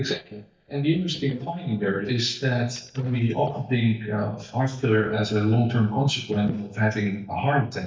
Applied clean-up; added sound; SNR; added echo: neural mask model DeepFilterNet 3.